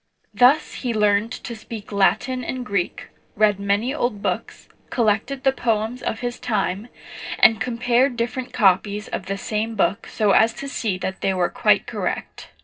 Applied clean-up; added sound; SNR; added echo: neural separator model SepFormer DNS4.